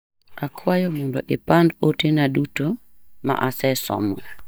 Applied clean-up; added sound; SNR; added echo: neural mask model DeepFilterNet 3.